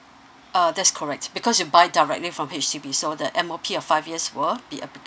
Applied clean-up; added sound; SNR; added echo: none; none; none; none.